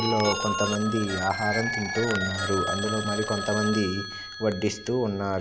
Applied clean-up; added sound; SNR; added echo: none; Telephone; 4 dB; none.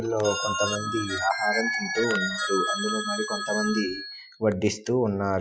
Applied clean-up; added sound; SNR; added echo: classical method Wiener filter.